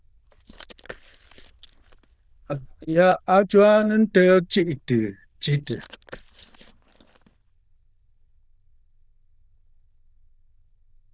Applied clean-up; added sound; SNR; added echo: neural diffusion model UNIVERSE++.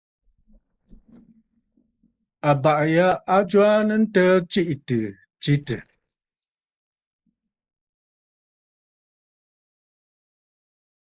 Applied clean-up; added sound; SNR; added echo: neural mask model Resemble Enhance denoiser.